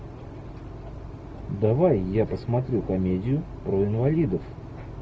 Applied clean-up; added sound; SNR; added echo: none; none; none; none.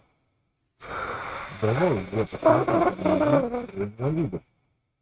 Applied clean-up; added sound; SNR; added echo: neural mask model RNNoise.